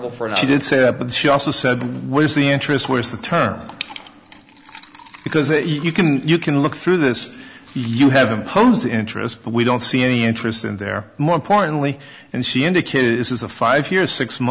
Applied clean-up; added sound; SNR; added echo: none; none; none; none.